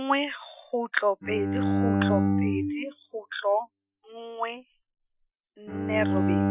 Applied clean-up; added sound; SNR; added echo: classical method Wiener filter.